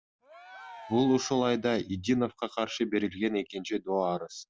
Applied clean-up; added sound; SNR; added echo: none; Cheering; 19 dB; none.